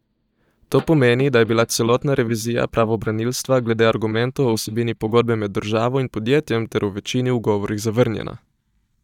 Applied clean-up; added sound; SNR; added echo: neural mask model DeepFilterNet 3.